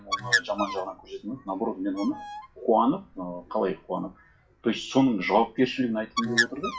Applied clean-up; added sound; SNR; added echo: classical method WPE with log-MMSE.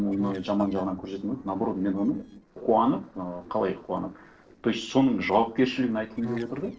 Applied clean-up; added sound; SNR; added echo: neural separator model SepFormer DNS4.